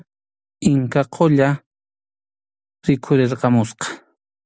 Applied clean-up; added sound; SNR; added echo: none; none; none; none.